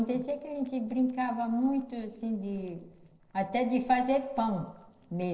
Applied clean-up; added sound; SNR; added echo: neural separator model SepFormer DNS4.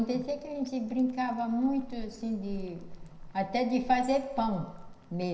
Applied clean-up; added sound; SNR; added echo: none; Boiling; 13 dB; reverberation time 0.9 s.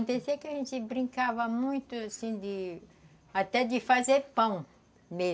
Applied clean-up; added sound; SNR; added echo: none; none; none; none.